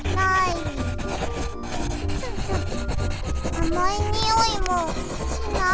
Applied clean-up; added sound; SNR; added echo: none; Writing; 1 dB; none.